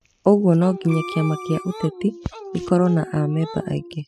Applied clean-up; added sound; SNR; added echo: classical method spectral subtraction.